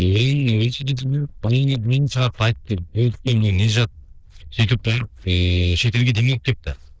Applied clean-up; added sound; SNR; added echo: neural diffusion model UNIVERSE++.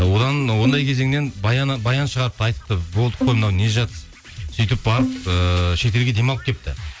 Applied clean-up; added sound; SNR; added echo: none; Bowed string instrument; 10 dB; none.